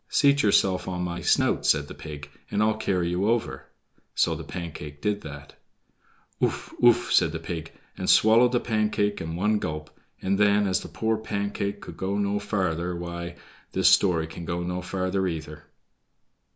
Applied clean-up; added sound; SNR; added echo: none; none; none; none.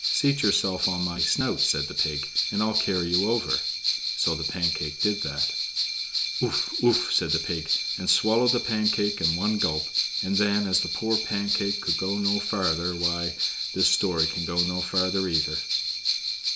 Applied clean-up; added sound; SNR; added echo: none; Bell; -1 dB; none.